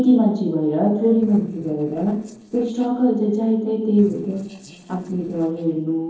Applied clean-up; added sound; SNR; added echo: neural separator model SepFormer DNS4.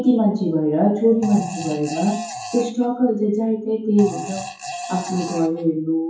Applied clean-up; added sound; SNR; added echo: classical method WPE with log-MMSE.